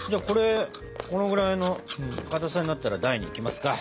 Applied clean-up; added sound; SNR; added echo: none; Run; 16 dB; none.